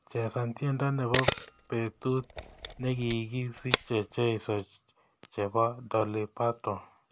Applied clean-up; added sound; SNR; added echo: none; Camera; 1 dB; none.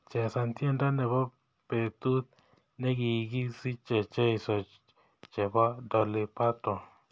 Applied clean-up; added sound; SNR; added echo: none; none; none; none.